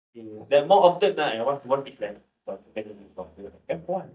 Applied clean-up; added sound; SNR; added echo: neural mask model DeepFilterNet 3.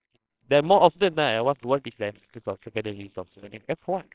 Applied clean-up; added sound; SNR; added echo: neural separator model SepFormer WHAMR!.